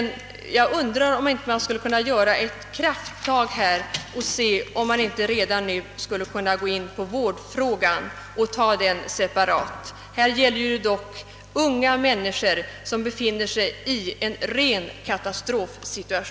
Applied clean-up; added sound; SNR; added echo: none; none; none; none.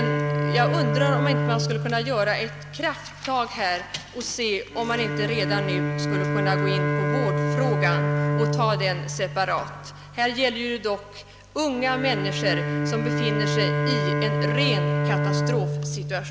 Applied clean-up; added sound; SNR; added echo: none; Bowed string instrument; -2 dB; none.